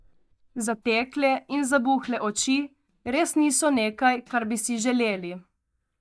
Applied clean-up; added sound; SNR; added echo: neural mask model DeepFilterNet 3.